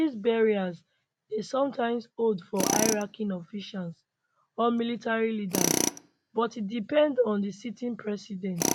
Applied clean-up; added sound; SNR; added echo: none; Tools; 6 dB; none.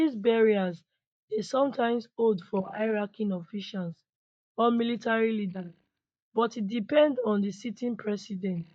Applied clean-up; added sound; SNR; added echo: neural mask model DeepFilterNet 3.